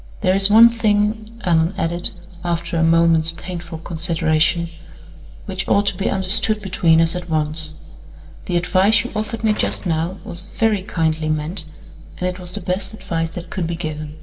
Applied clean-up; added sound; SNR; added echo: none; Door; 17 dB; reverberation time 3.0 s.